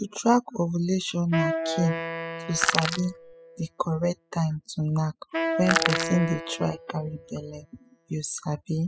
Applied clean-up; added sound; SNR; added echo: classical method spectral subtraction.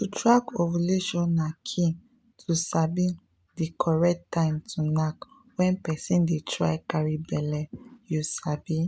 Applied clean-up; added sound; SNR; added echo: none; none; none; none.